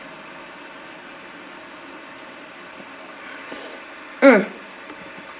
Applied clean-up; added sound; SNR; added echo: none; none; none; reverberation time 0.4 s.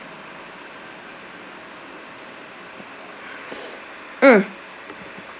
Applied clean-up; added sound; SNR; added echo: none; none; none; none.